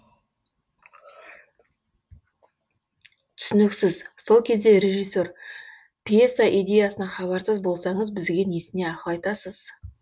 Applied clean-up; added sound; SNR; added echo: none; none; none; none.